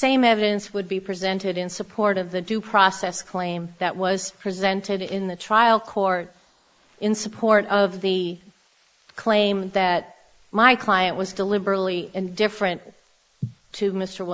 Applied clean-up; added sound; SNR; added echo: neural mask model Resemble Enhance denoiser.